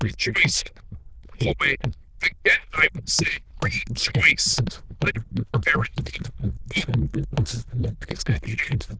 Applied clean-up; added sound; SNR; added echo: neural diffusion model UNIVERSE++.